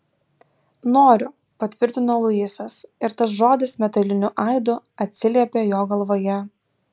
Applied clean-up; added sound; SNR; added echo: none; none; none; none.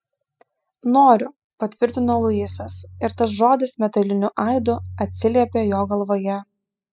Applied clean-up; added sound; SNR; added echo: classical method spectral subtraction.